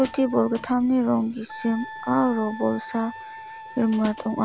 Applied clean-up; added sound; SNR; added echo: none; Wind instrument, woodwind instrument + Hi-hat; 14 dB; none.